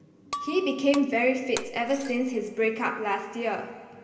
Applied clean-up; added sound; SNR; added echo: none; Shatter; 14 dB; reverberation time 2.3 s.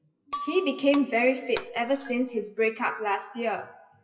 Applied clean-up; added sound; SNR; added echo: classical method WPE with log-MMSE.